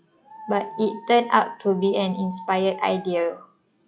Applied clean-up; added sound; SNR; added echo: classical method log-MMSE.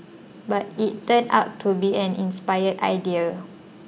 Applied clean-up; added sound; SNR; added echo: none; none; none; none.